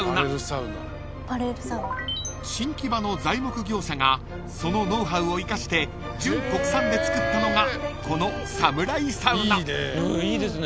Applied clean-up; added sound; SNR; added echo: none; Bus; 11 dB; none.